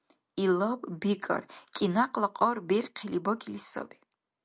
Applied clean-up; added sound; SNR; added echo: none; none; none; none.